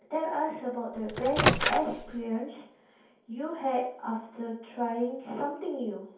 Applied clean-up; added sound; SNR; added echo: none; Microwave oven; -4 dB; reverberation time 0.6 s.